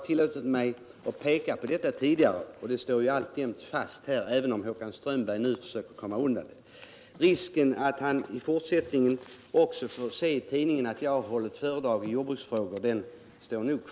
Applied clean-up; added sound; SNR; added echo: none; none; none; none.